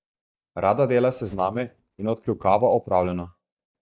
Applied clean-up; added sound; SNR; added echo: neural mask model DeepFilterNet 3.